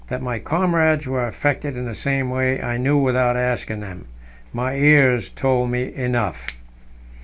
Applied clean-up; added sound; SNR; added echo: none; none; none; none.